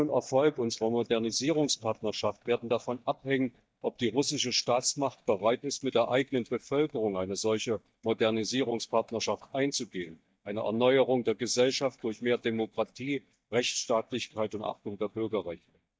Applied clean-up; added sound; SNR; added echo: neural mask model DeepFilterNet 3.